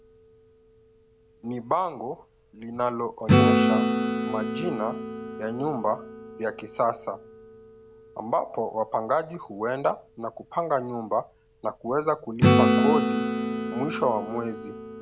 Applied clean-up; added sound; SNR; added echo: none; Acoustic guitar / Strum; -2 dB; none.